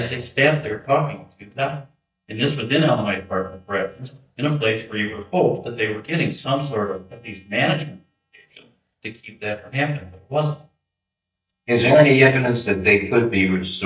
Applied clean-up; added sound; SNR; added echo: neural mask model DeepFilterNet 3.